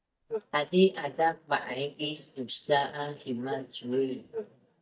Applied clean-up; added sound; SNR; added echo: neural mask model DeepFilterNet 3.